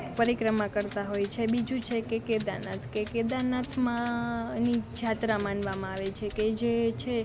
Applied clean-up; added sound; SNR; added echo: none; Rattle (instrument); 16 dB; none.